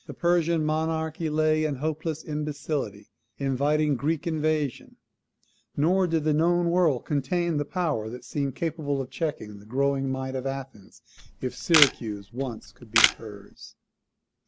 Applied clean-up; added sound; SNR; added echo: none; Camera; 1 dB; none.